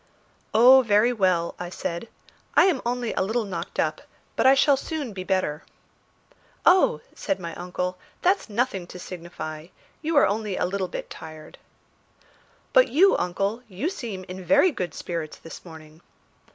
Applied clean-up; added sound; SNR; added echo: none; none; none; none.